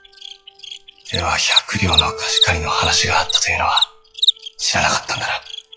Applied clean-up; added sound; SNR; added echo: classical method log-MMSE.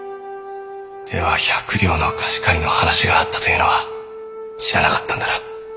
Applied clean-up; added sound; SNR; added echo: none; none; none; none.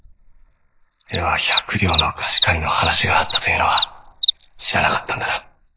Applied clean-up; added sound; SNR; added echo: neural mask model Resemble Enhance denoiser.